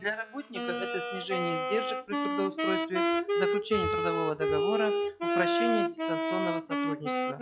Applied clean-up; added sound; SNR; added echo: classical method log-MMSE.